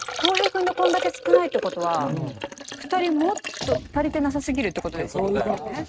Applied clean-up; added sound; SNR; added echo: neural mask model RNNoise.